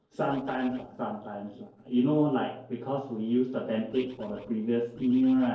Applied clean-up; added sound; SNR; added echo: neural separator model SepFormer DNS4.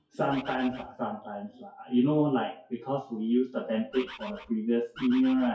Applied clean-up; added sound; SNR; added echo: classical method WPE with log-MMSE.